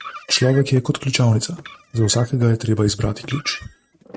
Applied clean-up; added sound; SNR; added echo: neural mask model RNNoise.